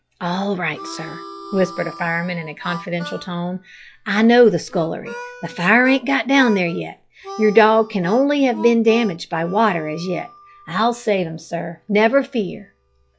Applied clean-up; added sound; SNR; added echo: classical method log-MMSE.